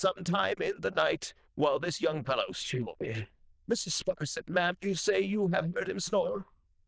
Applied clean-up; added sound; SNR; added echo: neural diffusion model UNIVERSE++.